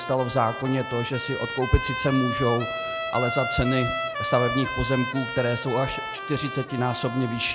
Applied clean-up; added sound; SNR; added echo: none; Trumpet; 5 dB; none.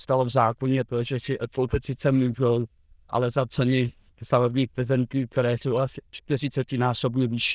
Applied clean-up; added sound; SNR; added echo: neural diffusion model UNIVERSE++.